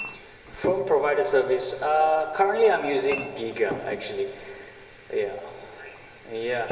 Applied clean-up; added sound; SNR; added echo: none; Chink, clink; 14 dB; reverberation time 2.9 s.